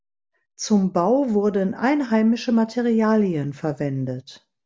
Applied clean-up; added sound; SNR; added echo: none; none; none; none.